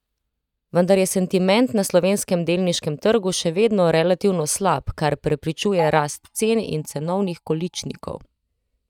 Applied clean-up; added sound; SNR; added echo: neural mask model DeepFilterNet 3.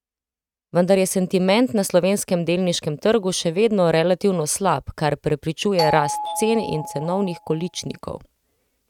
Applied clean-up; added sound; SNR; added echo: neural mask model RNNoise.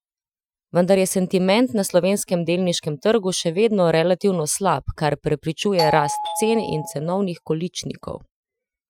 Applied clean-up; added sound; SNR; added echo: classical method Wiener filter.